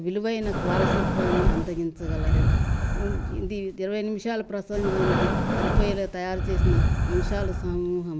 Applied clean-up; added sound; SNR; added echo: none; Breathing; -4 dB; none.